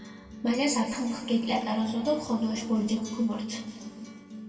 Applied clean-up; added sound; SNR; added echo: none; Acoustic guitar; 15 dB; reverberation time 2.2 s.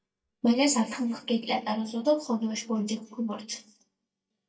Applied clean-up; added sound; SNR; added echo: neural mask model DeepFilterNet 3.